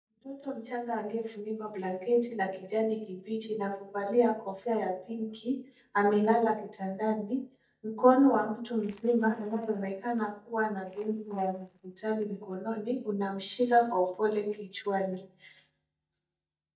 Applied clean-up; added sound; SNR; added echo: neural mask model DeepFilterNet 3.